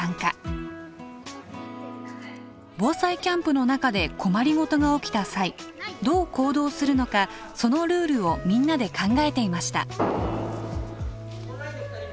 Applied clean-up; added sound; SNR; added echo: none; Fireworks; 5 dB; none.